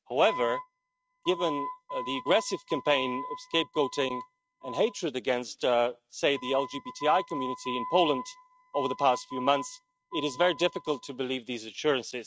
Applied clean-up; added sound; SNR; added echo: neural mask model RNNoise.